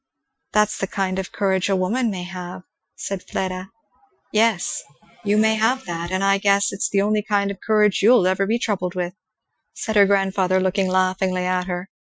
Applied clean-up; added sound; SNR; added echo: classical method Wiener filter.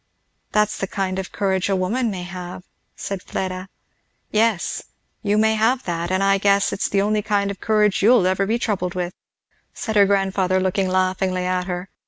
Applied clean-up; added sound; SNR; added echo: none; none; none; none.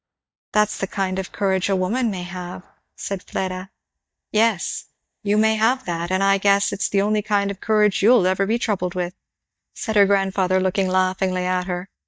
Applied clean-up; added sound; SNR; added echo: neural mask model DeepFilterNet 3.